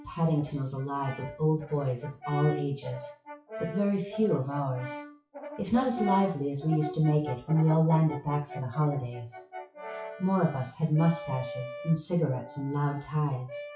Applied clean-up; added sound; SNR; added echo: classical method WPE with log-MMSE.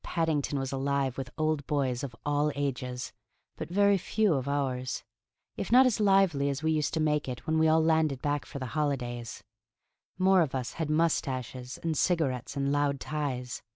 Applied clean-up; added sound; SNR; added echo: none; none; none; none.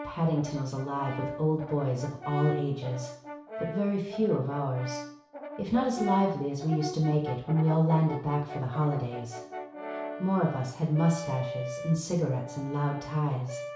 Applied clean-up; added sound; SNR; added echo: none; Brass instrument; 10 dB; reverberation time 0.6 s.